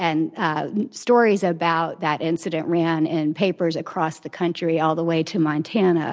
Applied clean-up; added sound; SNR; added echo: none; none; none; none.